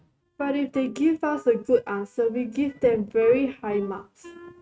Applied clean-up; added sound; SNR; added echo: neural mask model RNNoise.